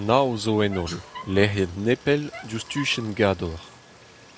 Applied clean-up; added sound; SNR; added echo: none; Squeak + Stream; 18 dB; none.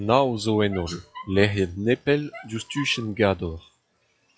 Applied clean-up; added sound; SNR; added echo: classical method log-MMSE.